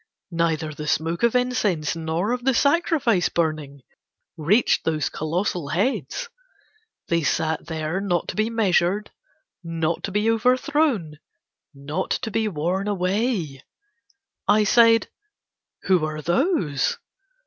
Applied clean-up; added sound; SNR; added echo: none; none; none; none.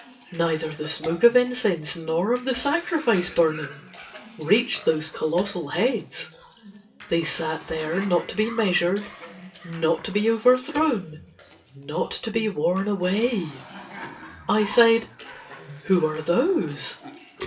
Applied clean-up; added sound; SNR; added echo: none; Cough; 17 dB; reverberation time 0.2 s.